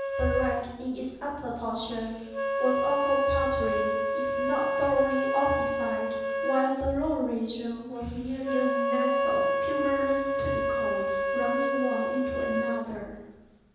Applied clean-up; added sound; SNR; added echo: none; Wind instrument, woodwind instrument; -2 dB; reverberation time 1.1 s.